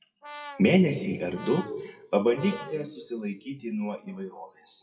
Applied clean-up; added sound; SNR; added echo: classical method WPE with log-MMSE.